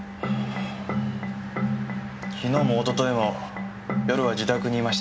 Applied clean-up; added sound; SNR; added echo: none; none; none; none.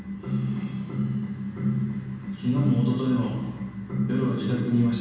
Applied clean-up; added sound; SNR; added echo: none; none; none; reverberation time 1.2 s.